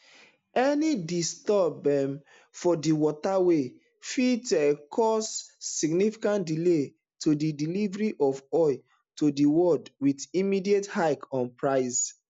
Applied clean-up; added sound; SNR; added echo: none; none; none; none.